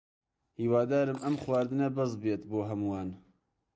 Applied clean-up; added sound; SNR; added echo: neural mask model Resemble Enhance denoiser.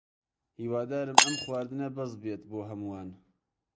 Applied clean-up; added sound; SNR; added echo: none; Shatter; -4 dB; none.